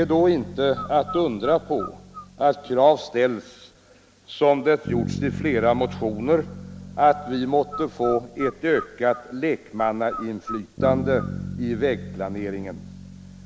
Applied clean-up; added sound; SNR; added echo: none; Bass guitar + Bird; 11 dB; none.